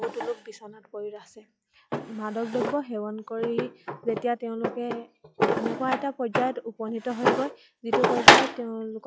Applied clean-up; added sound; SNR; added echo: classical method log-MMSE.